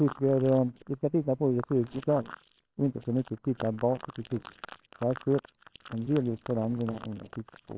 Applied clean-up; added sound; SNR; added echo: neural separator model SepFormer WHAMR!.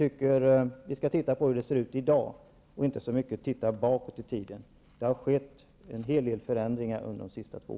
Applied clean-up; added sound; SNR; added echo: none; none; none; none.